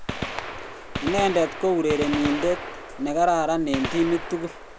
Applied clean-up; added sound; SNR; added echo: none; Gunshot, gunfire; 8 dB; none.